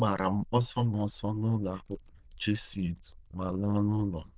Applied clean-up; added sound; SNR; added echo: neural diffusion model UNIVERSE++.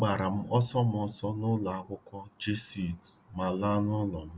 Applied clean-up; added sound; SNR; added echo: none; none; none; none.